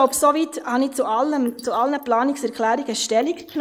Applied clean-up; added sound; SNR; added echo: neural mask model Resemble Enhance denoiser.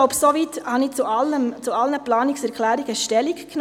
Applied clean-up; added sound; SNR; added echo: none; none; none; none.